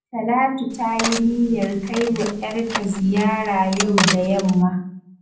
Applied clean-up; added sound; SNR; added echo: none; Cutlery, silverware; 8 dB; reverberation time 0.6 s.